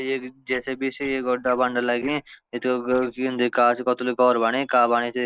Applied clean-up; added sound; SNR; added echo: neural separator model SepFormer DNS4.